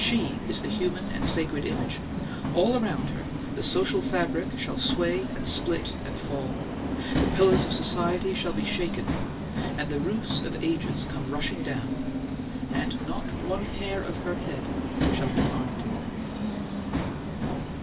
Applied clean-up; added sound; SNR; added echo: none; Subway, metro, underground; -1 dB; reverberation time 0.1 s.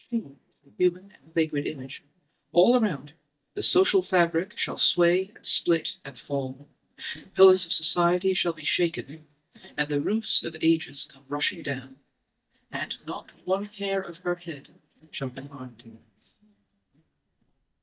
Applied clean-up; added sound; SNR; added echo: neural mask model DeepFilterNet 3.